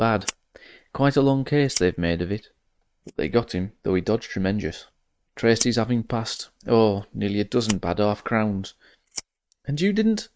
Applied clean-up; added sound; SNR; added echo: neural mask model RNNoise.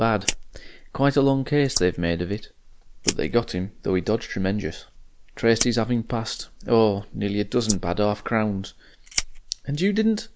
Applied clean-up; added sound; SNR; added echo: neural mask model Resemble Enhance denoiser.